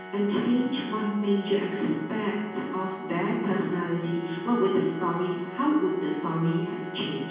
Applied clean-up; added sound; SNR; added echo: none; Organ; 13 dB; reverberation time 1.2 s.